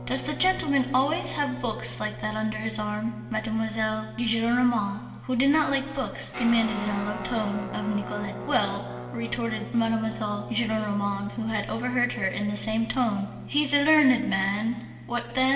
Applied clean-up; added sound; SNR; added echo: none; Guitar; 12 dB; reverberation time 2.2 s.